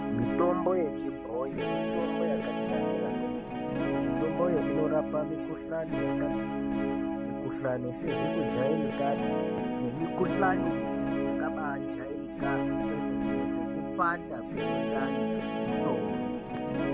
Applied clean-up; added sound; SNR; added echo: none; Guitar; -4 dB; none.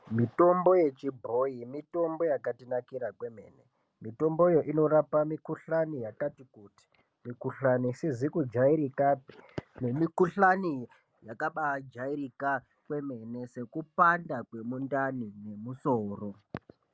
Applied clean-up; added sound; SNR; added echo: none; none; none; none.